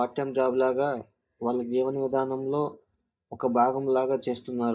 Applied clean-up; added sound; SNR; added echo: neural mask model DeepFilterNet 3.